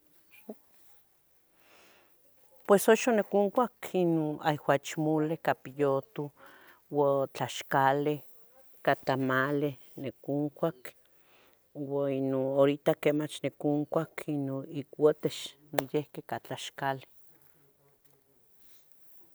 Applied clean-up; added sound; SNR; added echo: none; none; none; none.